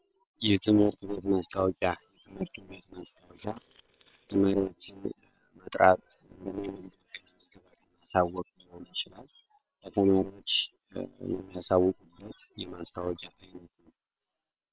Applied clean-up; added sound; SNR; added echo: neural separator model SepFormer WHAM!.